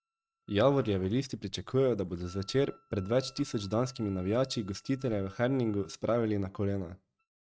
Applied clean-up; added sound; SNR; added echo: neural mask model RNNoise.